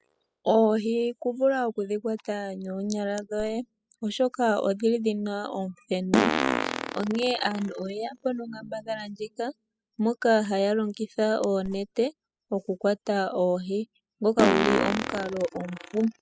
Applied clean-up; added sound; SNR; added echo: classical method spectral subtraction.